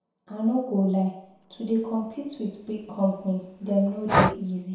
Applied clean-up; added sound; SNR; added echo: none; Breathing; 4 dB; reverberation time 0.7 s.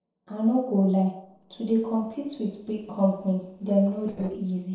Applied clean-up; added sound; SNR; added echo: neural separator model SepFormer DNS4.